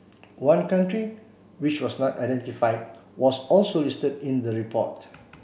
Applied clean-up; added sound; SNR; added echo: none; none; none; none.